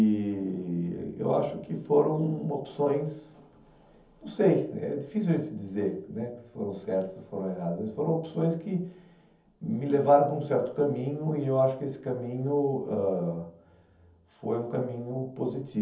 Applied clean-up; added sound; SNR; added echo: none; none; none; reverberation time 0.7 s.